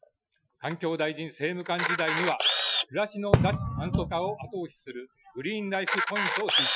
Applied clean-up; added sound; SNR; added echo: classical method Wiener filter.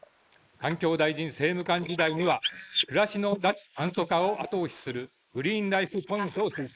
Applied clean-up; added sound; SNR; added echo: neural mask model Resemble Enhance denoiser.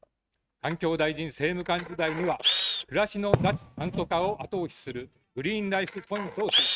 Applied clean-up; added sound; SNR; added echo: neural mask model RNNoise.